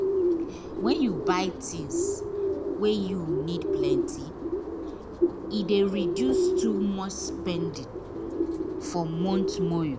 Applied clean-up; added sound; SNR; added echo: none; Bird; -1 dB; none.